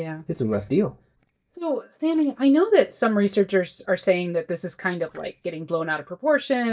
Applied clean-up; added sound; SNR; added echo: neural mask model DeepFilterNet 3.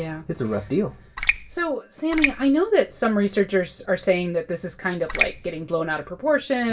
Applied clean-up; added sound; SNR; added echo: none; Raindrop; 3 dB; reverberation time 0.2 s.